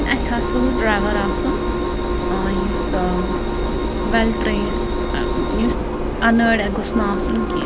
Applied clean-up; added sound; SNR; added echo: none; Engine + Wind instrument, woodwind instrument; -1 dB; none.